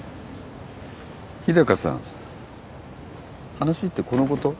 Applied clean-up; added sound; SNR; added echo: none; none; none; none.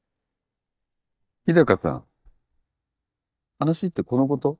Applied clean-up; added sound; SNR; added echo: neural mask model DeepFilterNet 3.